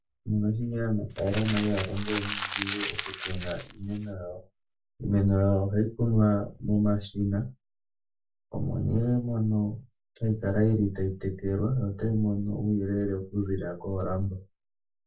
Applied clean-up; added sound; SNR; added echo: none; Crumpling, crinkling; 7 dB; reverberation time 0.2 s.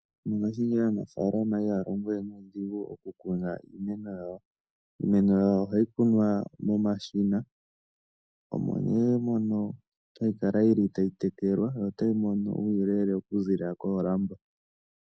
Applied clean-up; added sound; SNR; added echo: none; none; none; none.